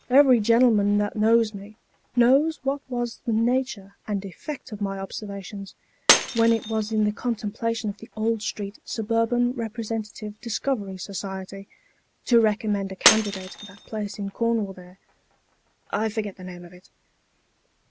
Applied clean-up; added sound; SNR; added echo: none; Shatter; 9 dB; none.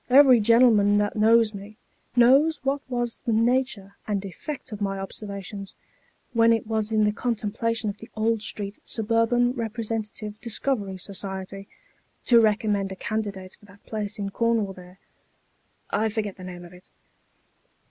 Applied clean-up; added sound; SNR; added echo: none; none; none; none.